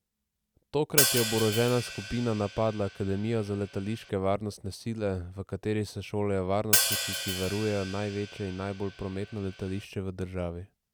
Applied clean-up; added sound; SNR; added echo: none; Hi-hat; 2 dB; none.